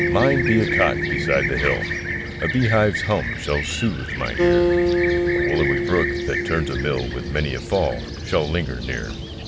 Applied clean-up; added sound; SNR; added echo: none; Acoustic guitar + Fixed-wing aircraft, airplane; -1 dB; none.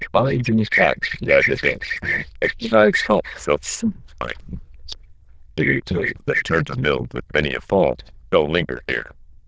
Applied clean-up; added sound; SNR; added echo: neural diffusion model UNIVERSE++.